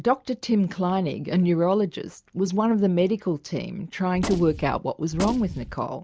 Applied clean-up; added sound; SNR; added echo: none; Gunshot, gunfire; 8 dB; none.